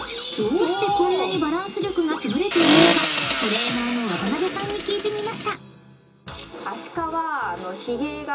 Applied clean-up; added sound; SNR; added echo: none; Accelerating, revving, vroom; -3 dB; reverberation time 0.2 s.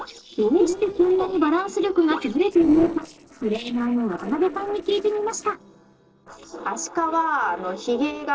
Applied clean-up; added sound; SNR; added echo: neural separator model SepFormer DNS4.